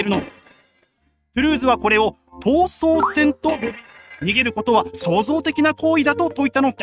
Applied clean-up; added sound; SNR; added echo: neural mask model RNNoise.